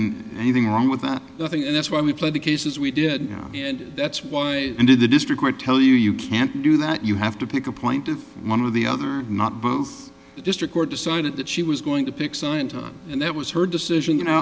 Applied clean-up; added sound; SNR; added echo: none; none; none; none.